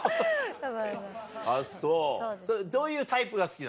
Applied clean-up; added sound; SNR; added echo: none; none; none; none.